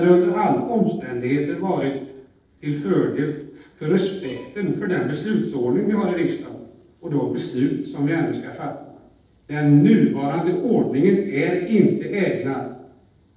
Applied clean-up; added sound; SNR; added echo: neural separator model SepFormer DNS4.